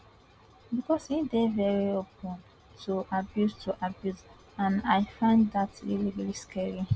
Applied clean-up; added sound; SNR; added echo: none; none; none; none.